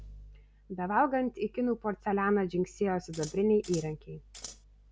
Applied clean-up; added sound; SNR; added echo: none; Scissors; 15 dB; none.